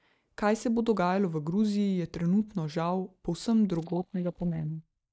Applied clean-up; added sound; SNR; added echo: neural mask model DeepFilterNet 3.